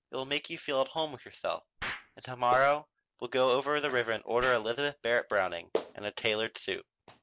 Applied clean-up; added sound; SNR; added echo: none; Clapping + Explosion; 14 dB; none.